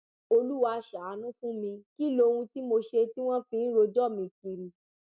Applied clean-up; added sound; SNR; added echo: none; none; none; none.